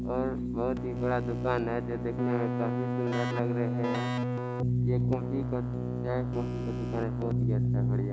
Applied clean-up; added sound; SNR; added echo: none; Keyboard (musical); -4 dB; none.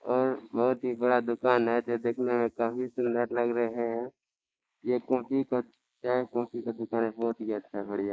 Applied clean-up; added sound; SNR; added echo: neural mask model Resemble Enhance denoiser.